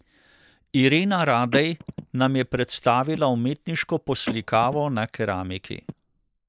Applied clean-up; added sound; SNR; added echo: neural mask model Resemble Enhance denoiser.